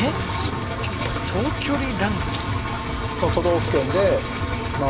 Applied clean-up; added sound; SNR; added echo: none; Engine; 2 dB; reverberation time 0.5 s.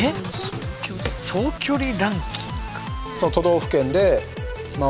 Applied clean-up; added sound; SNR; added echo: none; none; none; none.